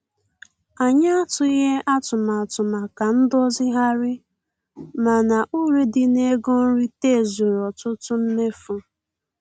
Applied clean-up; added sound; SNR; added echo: none; none; none; none.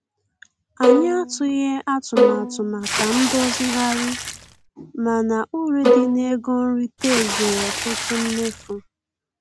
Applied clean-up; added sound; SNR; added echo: none; Bowed string instrument + Water / Splash, splatter; -1 dB; none.